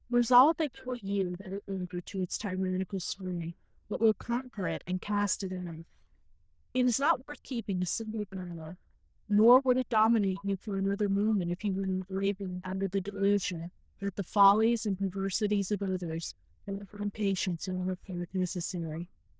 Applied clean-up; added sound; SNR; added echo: neural diffusion model UNIVERSE++.